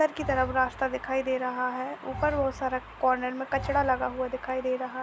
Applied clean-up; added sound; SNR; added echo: none; Bowed string instrument; 12 dB; none.